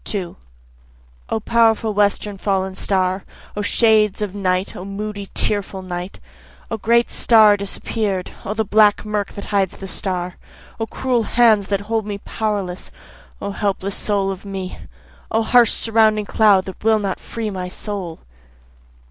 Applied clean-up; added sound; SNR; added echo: none; none; none; none.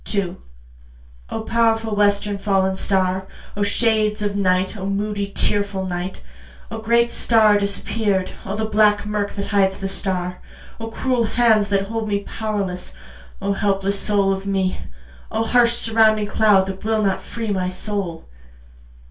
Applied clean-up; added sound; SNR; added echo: none; none; none; reverberation time 0.2 s.